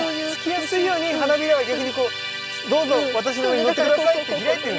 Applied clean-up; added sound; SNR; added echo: none; Musical instrument; 8 dB; none.